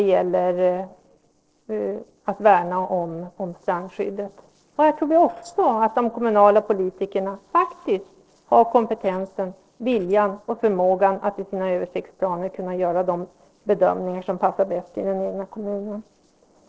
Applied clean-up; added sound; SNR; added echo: neural separator model SepFormer DNS4.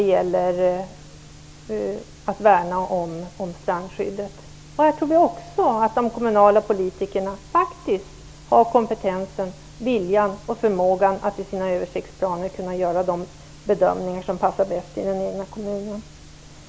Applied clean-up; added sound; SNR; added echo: none; none; none; none.